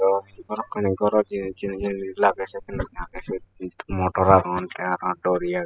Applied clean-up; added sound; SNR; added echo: classical method spectral subtraction.